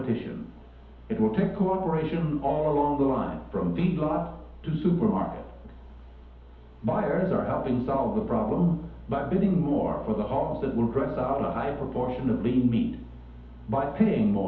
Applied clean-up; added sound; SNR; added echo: none; none; none; reverberation time 2.2 s.